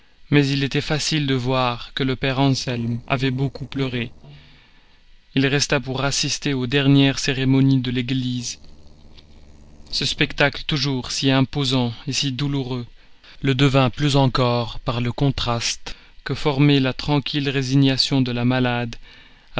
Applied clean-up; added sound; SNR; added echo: neural separator model SepFormer DNS4.